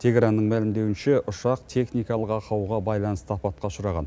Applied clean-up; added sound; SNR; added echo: none; none; none; none.